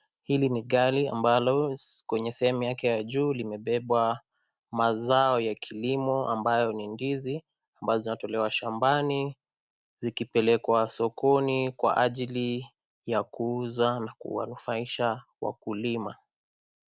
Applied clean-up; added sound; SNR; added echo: none; none; none; none.